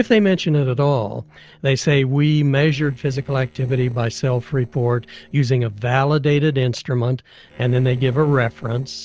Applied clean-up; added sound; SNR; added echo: neural separator model SepFormer DNS4.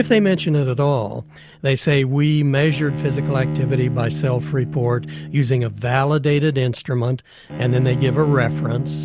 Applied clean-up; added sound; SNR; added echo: none; Bowed string instrument; 9 dB; none.